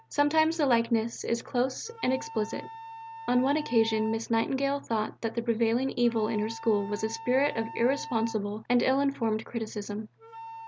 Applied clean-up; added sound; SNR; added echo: none; Wind instrument, woodwind instrument; 16 dB; none.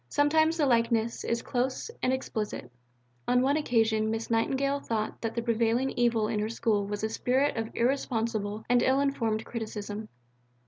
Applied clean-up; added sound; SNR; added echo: none; none; none; none.